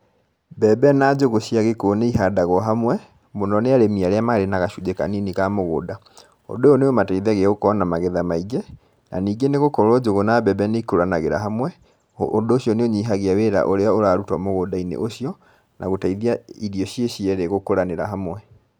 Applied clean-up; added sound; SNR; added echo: none; none; none; none.